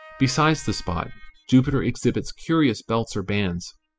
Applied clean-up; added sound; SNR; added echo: classical method spectral subtraction.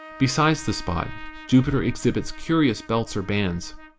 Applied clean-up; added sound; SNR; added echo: none; Trumpet; 20 dB; none.